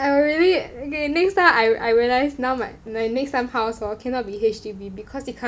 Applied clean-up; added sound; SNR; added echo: none; none; none; none.